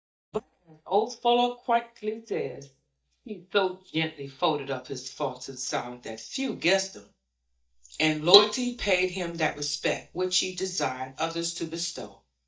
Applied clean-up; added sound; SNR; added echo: neural mask model DeepFilterNet 3.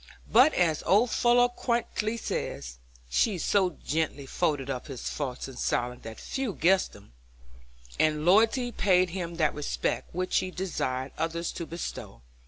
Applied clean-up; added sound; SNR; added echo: none; none; none; none.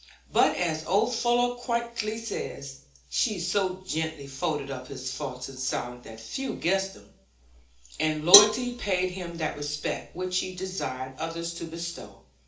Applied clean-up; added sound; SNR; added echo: none; Cowbell; -3 dB; reverberation time 0.4 s.